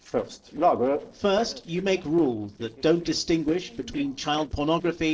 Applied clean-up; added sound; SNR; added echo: neural separator model SepFormer DNS4.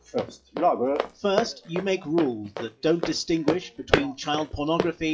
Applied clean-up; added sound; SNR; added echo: classical method WPE with log-MMSE.